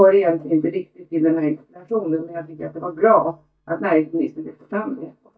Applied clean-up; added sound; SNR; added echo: neural mask model DeepFilterNet 3.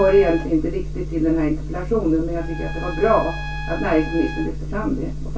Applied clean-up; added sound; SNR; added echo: none; Trumpet; 17 dB; reverberation time 0.2 s.